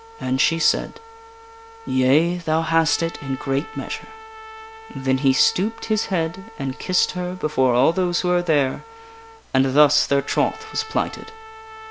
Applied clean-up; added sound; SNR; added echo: none; Trumpet; 18 dB; none.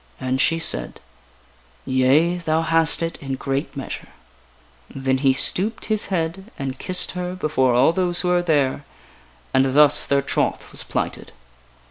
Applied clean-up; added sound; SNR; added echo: none; none; none; none.